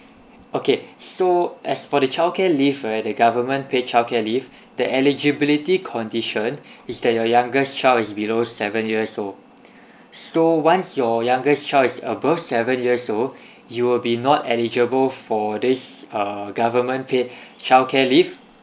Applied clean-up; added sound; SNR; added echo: none; none; none; none.